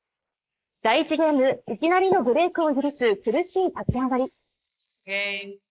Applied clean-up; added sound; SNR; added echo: neural mask model Resemble Enhance denoiser.